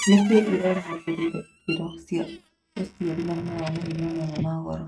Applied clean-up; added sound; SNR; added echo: neural mask model RNNoise.